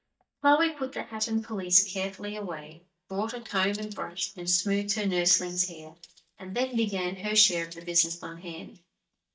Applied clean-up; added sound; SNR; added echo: neural mask model DeepFilterNet 3.